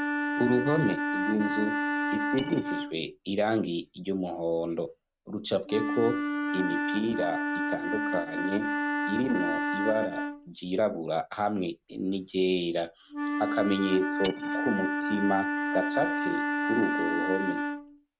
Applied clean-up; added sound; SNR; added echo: neural mask model RNNoise.